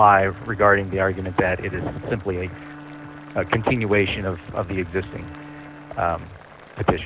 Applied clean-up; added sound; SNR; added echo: none; Boiling + Bowed string instrument; 18 dB; none.